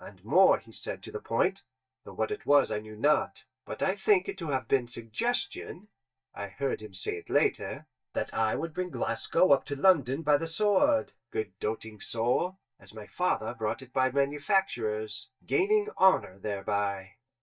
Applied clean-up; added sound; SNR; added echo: neural mask model DeepFilterNet 3.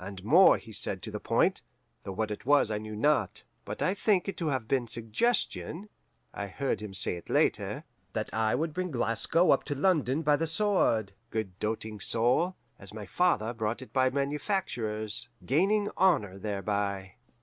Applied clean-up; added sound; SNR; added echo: none; none; none; none.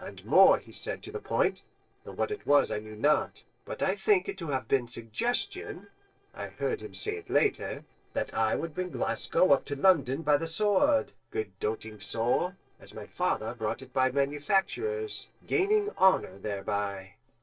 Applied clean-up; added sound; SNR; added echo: neural separator model SepFormer DNS4.